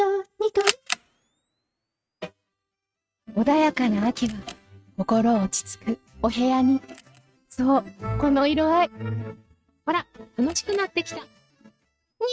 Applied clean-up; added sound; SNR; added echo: neural mask model RNNoise.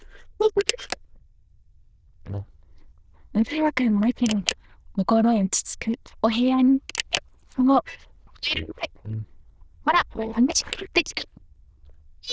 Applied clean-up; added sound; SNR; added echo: neural diffusion model UNIVERSE++.